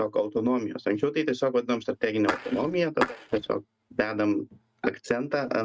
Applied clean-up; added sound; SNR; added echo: neural mask model RNNoise.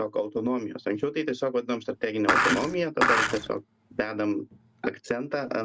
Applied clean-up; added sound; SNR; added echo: none; Skateboard; -4 dB; none.